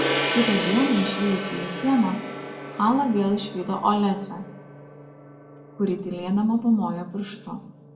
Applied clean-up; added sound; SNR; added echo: none; Gong; 7 dB; reverberation time 0.6 s.